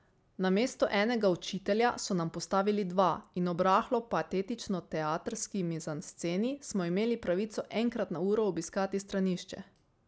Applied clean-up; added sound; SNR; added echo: none; none; none; none.